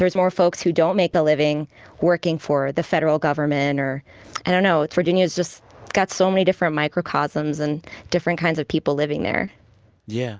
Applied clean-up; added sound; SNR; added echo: none; none; none; none.